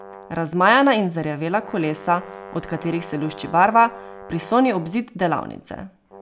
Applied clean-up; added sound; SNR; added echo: none; Brass instrument; 19 dB; none.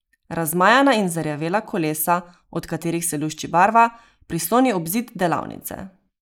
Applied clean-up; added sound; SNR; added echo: neural mask model Resemble Enhance denoiser.